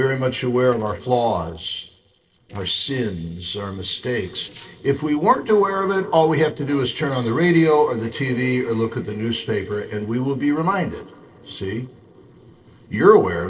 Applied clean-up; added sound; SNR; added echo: neural separator model SepFormer DNS4.